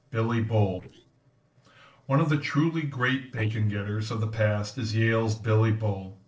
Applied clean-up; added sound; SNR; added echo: neural separator model SepFormer DNS4.